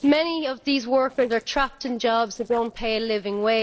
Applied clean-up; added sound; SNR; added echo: neural separator model SepFormer DNS4.